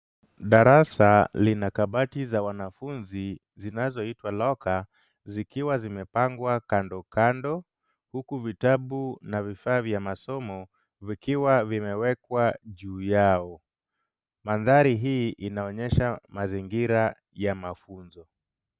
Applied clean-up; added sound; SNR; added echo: none; none; none; none.